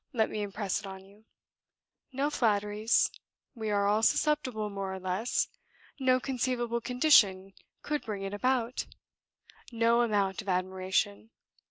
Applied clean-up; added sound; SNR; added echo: none; none; none; none.